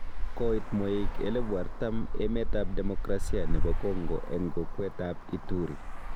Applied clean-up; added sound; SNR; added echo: none; Traffic noise, roadway noise; -4 dB; none.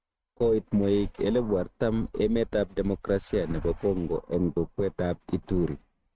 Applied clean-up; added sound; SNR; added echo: neural mask model RNNoise.